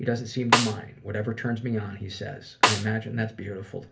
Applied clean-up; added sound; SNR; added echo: none; Snare drum; -5 dB; reverberation time 0.3 s.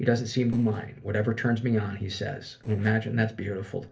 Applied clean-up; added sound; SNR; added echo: neural separator model SepFormer DNS4.